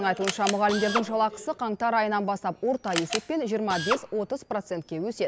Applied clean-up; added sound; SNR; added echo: none; Drill + Camera; 9 dB; none.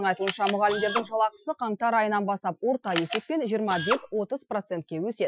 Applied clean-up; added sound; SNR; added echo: classical method Wiener filter.